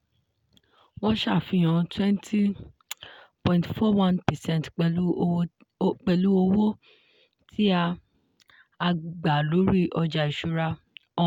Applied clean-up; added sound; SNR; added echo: none; none; none; none.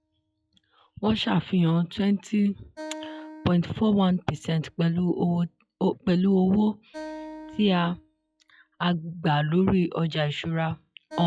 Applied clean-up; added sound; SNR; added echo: classical method log-MMSE.